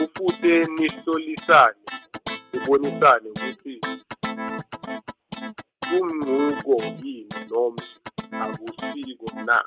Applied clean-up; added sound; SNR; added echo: neural mask model RNNoise.